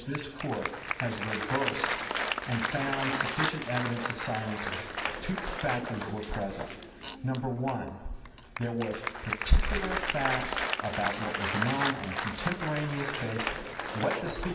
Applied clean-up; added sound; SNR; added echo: none; Applause; 2 dB; reverberation time 2.1 s.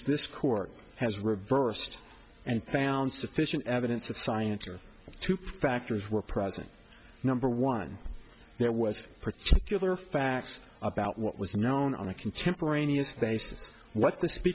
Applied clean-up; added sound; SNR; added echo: none; none; none; none.